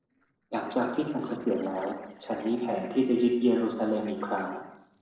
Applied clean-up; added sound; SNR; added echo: neural separator model SepFormer DNS4.